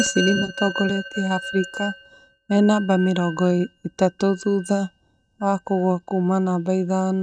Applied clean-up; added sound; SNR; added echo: neural mask model RNNoise.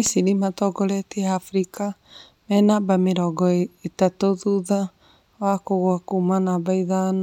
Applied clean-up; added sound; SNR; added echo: none; none; none; none.